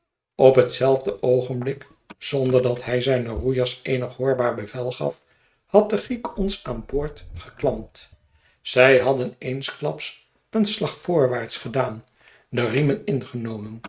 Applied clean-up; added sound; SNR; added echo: neural mask model RNNoise.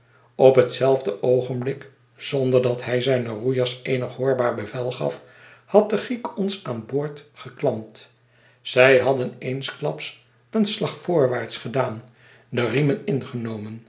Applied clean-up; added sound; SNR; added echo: none; none; none; none.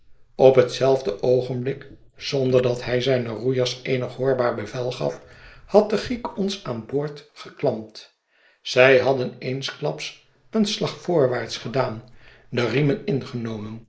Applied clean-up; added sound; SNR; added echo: neural mask model Resemble Enhance denoiser.